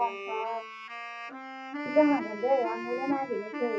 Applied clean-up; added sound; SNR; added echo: classical method WPE with log-MMSE.